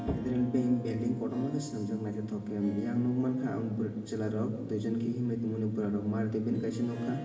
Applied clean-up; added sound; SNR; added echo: none; Harp; 19 dB; reverberation time 1.1 s.